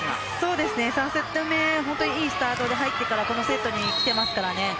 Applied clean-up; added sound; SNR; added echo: none; Dishes, pots, and pans; 14 dB; none.